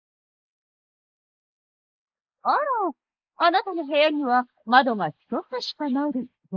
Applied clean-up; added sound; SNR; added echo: neural mask model Resemble Enhance denoiser.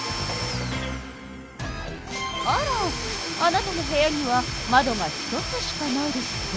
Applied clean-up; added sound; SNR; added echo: none; Tools / Domestic sounds, home sounds; 7 dB; none.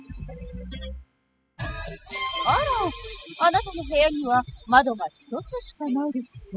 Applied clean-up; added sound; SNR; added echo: classical method spectral subtraction.